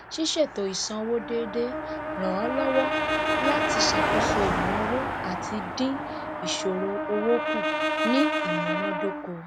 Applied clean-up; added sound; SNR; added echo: none; Brass instrument + Car passing by; -1 dB; none.